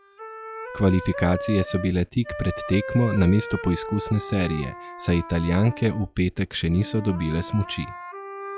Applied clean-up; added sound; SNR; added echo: classical method log-MMSE.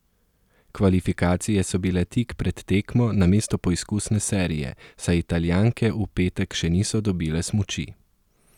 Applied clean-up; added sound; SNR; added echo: none; none; none; none.